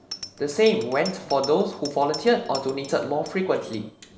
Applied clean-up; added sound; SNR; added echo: none; Bicycle bell; 17 dB; none.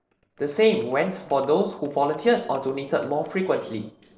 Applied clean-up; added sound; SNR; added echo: neural separator model SepFormer DNS4.